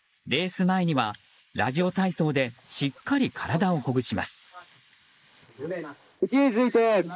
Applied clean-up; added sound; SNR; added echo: neural mask model Resemble Enhance denoiser.